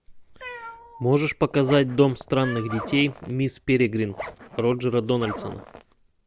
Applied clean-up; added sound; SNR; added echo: none; Zipper (clothing) + Cat; 15 dB; none.